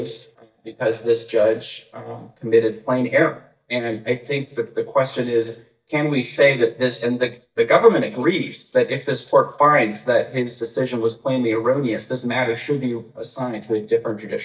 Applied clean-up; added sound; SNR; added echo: neural mask model DeepFilterNet 3.